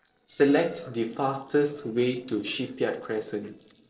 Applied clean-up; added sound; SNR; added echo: neural separator model SepFormer DNS4.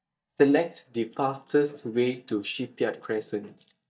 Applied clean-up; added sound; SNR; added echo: neural mask model DeepFilterNet 3.